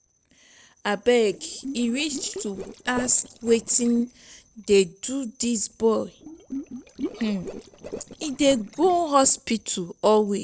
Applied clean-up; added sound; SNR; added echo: neural separator model SepFormer DNS4.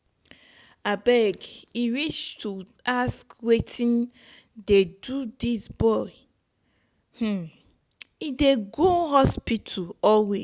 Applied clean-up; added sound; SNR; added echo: none; none; none; none.